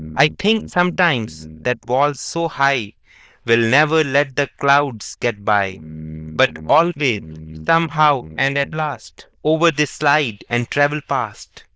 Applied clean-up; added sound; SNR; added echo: neural diffusion model UNIVERSE++.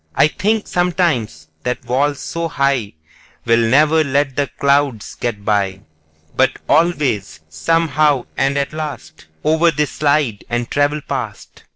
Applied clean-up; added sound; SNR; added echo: neural separator model SepFormer DNS4.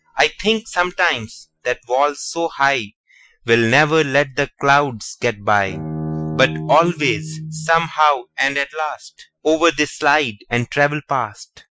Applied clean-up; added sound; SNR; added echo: classical method Wiener filter.